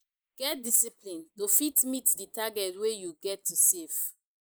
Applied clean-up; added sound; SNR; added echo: neural mask model Resemble Enhance denoiser.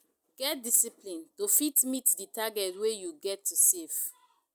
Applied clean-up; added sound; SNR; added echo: none; none; none; none.